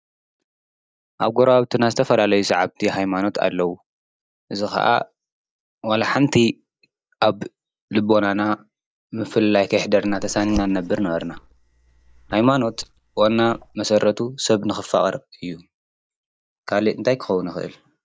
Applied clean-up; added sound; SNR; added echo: neural mask model DeepFilterNet 3.